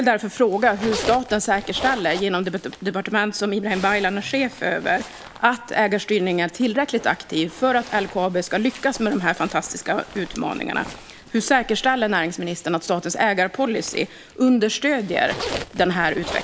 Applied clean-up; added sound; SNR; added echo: none; Zipper (clothing); 15 dB; none.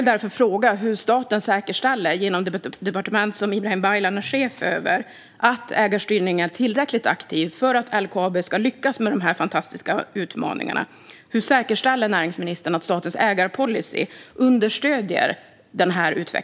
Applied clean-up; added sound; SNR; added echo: none; none; none; none.